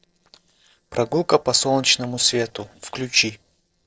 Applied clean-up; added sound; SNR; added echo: neural separator model SepFormer DNS4.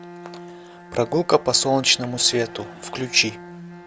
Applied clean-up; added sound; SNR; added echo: none; Bowed string instrument; 17 dB; none.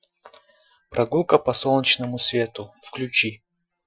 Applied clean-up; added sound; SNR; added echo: classical method Wiener filter.